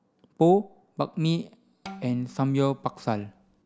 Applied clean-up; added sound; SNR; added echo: none; Bowed string instrument; 20 dB; none.